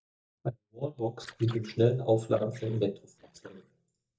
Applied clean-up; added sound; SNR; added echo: neural mask model DeepFilterNet 3.